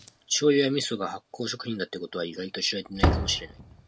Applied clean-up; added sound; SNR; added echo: none; Slam; 4 dB; none.